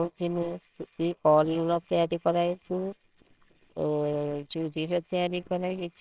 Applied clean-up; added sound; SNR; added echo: neural separator model SepFormer WHAMR!.